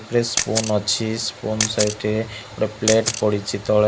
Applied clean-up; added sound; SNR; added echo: none; Camera; 7 dB; none.